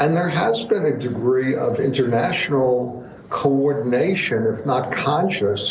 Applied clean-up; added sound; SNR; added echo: none; none; none; none.